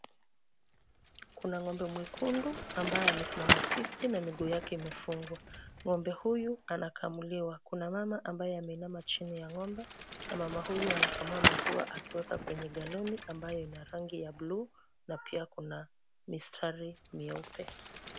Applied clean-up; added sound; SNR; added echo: none; Bicycle; -1 dB; none.